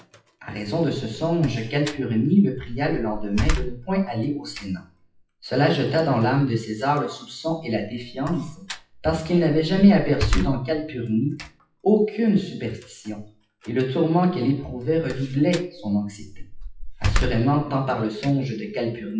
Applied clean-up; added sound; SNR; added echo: classical method WPE with log-MMSE.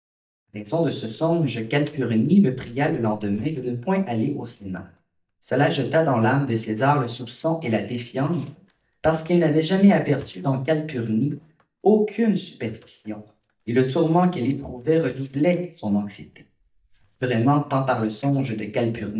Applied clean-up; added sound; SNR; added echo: neural mask model DeepFilterNet 3.